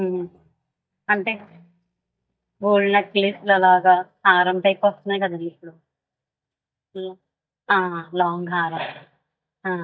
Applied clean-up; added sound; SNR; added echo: neural mask model DeepFilterNet 3.